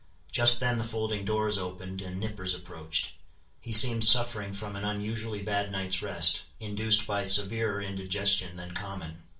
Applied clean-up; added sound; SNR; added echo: none; none; none; reverberation time 0.3 s.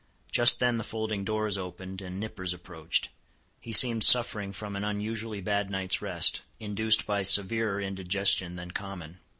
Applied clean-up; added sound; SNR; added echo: none; none; none; none.